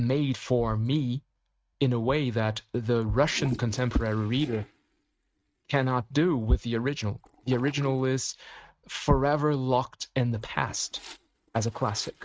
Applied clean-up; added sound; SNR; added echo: neural mask model RNNoise.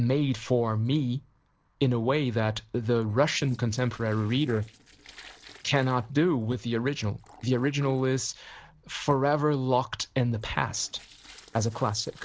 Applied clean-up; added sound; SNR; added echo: neural separator model SepFormer DNS4.